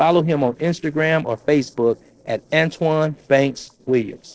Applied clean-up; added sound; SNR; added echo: neural separator model SepFormer DNS4.